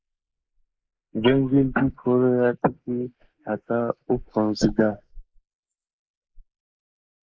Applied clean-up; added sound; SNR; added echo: neural mask model Resemble Enhance denoiser.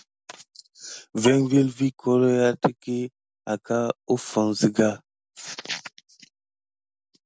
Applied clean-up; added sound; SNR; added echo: none; none; none; none.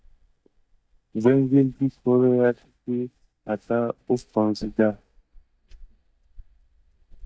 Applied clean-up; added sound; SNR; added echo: neural mask model DeepFilterNet 3.